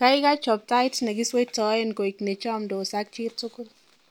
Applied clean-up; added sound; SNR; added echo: none; none; none; none.